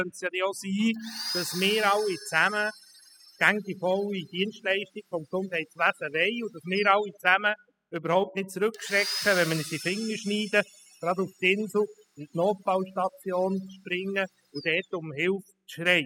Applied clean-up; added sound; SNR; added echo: classical method spectral subtraction.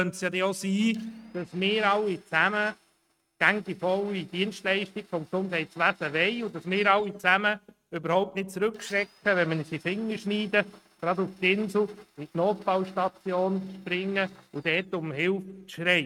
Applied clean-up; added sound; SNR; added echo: neural mask model RNNoise.